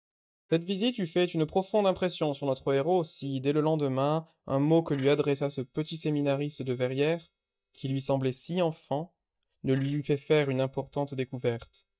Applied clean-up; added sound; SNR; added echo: neural mask model DeepFilterNet 3.